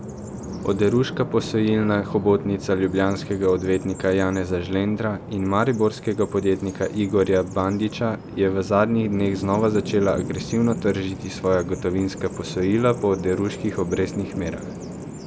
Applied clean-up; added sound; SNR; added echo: none; Bird vocalization, bird call, bird song; 11 dB; none.